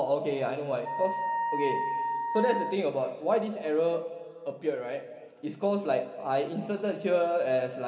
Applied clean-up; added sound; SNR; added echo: none; Wind instrument, woodwind instrument; 4 dB; reverberation time 2.1 s.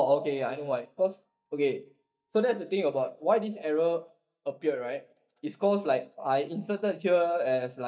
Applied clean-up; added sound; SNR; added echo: neural mask model DeepFilterNet 3.